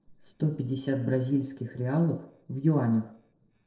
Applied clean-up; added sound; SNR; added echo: neural separator model SepFormer DNS4.